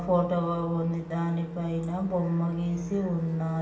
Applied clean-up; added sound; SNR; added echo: none; Musical instrument; 20 dB; reverberation time 1.1 s.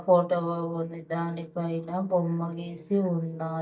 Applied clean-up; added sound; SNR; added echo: neural mask model DeepFilterNet 3.